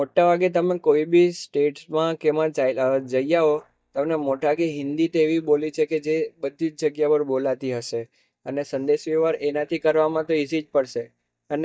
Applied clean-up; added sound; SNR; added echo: neural mask model DeepFilterNet 3.